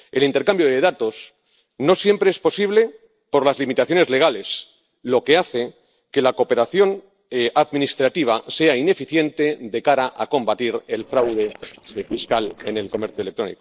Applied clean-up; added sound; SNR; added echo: neural separator model SepFormer DNS4.